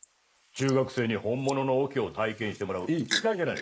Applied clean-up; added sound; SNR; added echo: neural mask model Resemble Enhance denoiser.